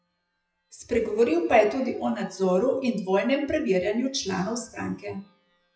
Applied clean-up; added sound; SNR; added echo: classical method WPE with log-MMSE.